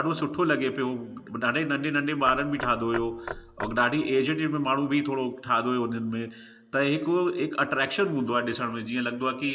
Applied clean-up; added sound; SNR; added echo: none; Knock / Wood; 13 dB; reverberation time 0.5 s.